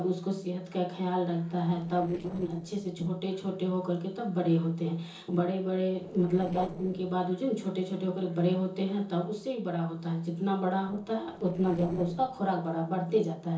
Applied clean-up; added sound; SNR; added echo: neural separator model SepFormer DNS4.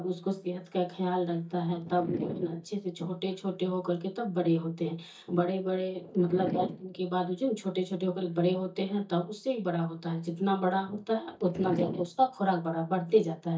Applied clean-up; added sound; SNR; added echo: neural mask model DeepFilterNet 3.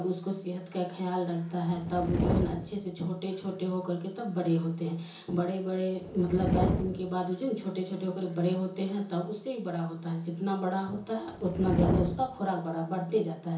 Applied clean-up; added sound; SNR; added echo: none; Fire; 2 dB; reverberation time 0.7 s.